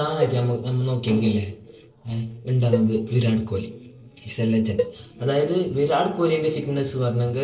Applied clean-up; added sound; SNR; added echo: neural separator model SepFormer DNS4.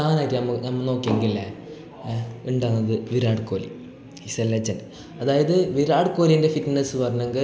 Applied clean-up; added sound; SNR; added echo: none; none; none; none.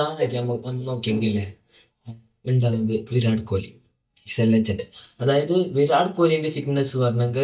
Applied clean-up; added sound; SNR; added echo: neural mask model DeepFilterNet 3.